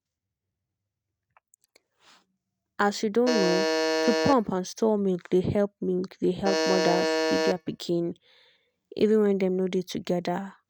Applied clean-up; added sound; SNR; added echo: neural mask model RNNoise.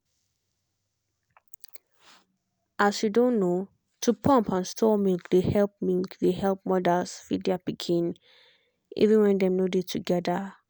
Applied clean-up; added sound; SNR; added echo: none; none; none; none.